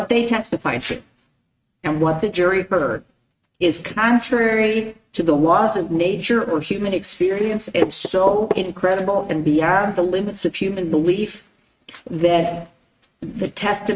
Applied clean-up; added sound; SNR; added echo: neural mask model RNNoise.